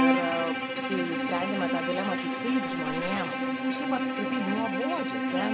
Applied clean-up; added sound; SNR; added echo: none; Bowed string instrument; -4 dB; none.